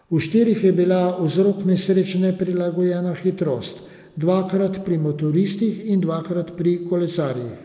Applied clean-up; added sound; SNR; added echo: none; none; none; none.